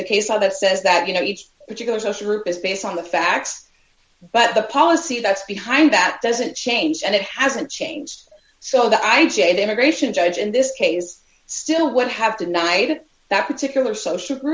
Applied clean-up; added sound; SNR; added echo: none; none; none; none.